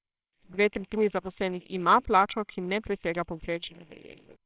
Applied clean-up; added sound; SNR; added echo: neural separator model SepFormer WHAMR!.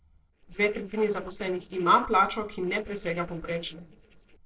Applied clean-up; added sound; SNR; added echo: neural separator model SepFormer DNS4.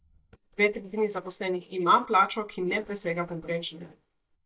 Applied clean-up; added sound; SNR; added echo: neural mask model DeepFilterNet 3.